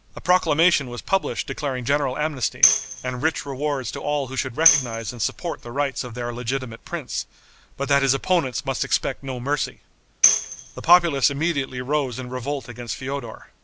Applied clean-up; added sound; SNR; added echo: none; Tambourine; 1 dB; none.